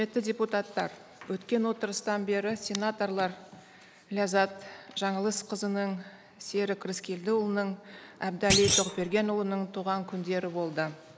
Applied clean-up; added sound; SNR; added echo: none; Thump, thud; -1 dB; none.